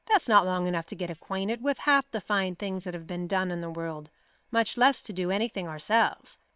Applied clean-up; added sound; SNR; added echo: neural separator model SepFormer WHAM!.